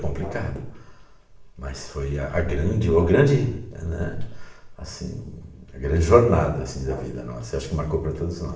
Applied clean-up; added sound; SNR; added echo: none; Brass instrument; 19 dB; reverberation time 0.7 s.